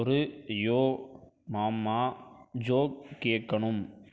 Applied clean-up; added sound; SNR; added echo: none; none; none; none.